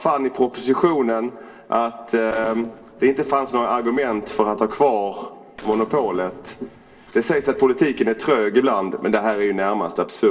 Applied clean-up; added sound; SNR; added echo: neural separator model SepFormer DNS4.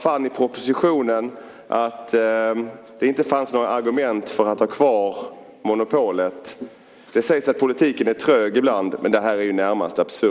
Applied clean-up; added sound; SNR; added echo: none; none; none; none.